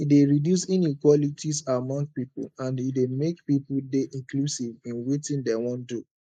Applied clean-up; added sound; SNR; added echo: neural mask model Resemble Enhance denoiser.